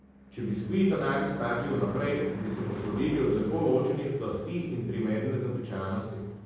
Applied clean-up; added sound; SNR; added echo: none; Car passing by / Engine / Truck; 12 dB; reverberation time 1.3 s.